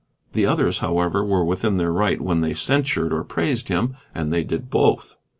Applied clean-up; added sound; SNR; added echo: none; none; none; none.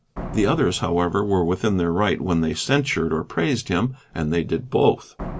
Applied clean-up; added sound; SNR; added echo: none; Slam; 17 dB; none.